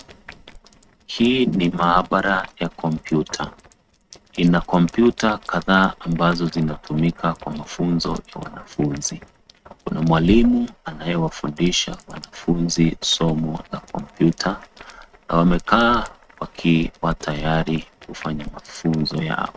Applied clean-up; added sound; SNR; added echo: neural mask model RNNoise.